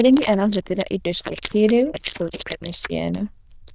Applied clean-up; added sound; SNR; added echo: neural diffusion model UNIVERSE++.